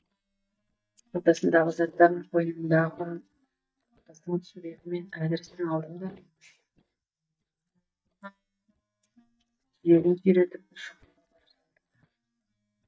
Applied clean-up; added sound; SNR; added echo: neural mask model DeepFilterNet 3.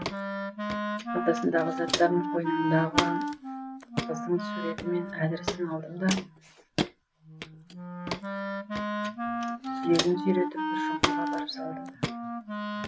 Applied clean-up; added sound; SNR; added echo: none; Walk, footsteps + Wind instrument, woodwind instrument; 0 dB; none.